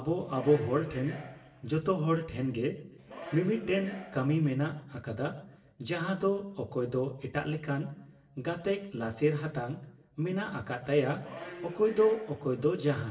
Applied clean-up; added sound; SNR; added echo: none; Subway, metro, underground; 14 dB; reverberation time 0.6 s.